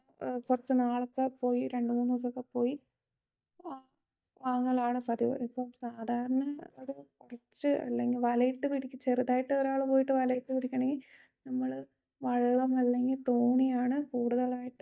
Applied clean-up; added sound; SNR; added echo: neural mask model DeepFilterNet 3.